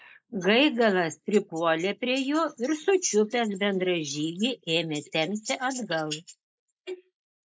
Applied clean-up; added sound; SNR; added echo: neural mask model Resemble Enhance denoiser.